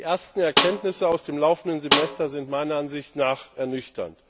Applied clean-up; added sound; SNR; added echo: none; Snare drum; 0 dB; none.